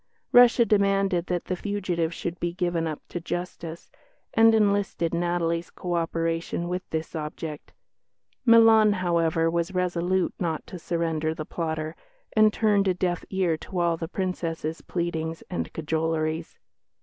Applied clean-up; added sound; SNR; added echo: none; none; none; none.